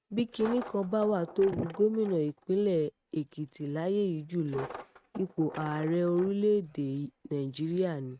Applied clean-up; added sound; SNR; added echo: neural mask model RNNoise.